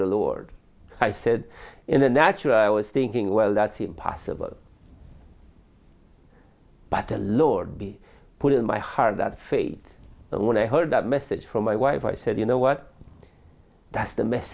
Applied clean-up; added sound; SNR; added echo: none; none; none; none.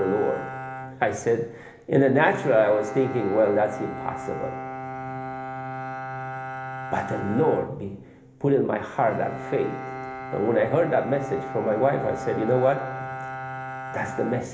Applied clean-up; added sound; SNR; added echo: none; Bowed string instrument; 9 dB; reverberation time 1.0 s.